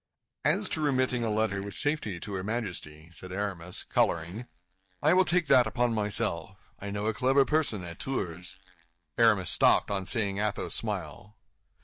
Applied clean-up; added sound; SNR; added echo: neural mask model DeepFilterNet 3.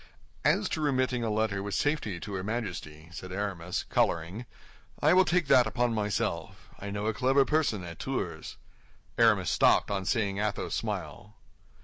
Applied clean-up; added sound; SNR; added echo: none; none; none; none.